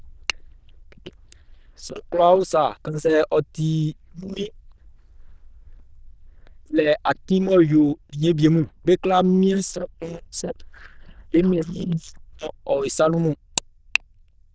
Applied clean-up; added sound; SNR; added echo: neural diffusion model UNIVERSE++.